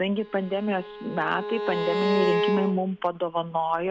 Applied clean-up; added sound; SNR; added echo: none; Bowed string instrument; 3 dB; none.